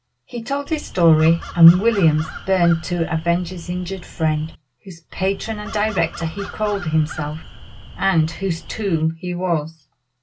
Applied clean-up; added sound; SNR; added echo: none; Crow; 14 dB; none.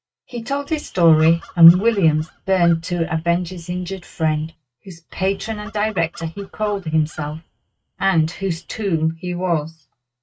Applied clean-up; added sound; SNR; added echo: neural mask model RNNoise.